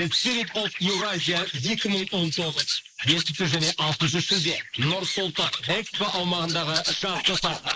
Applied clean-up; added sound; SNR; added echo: neural mask model Resemble Enhance denoiser.